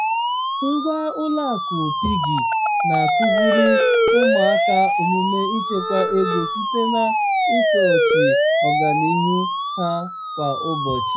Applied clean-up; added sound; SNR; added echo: classical method WPE with log-MMSE.